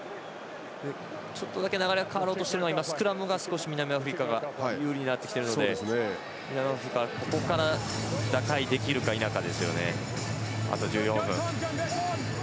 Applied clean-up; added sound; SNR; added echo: none; Strum; 19 dB; none.